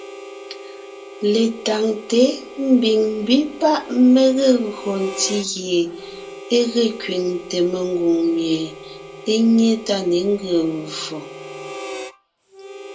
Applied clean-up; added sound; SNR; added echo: none; Harmonica; 16 dB; reverberation time 0.2 s.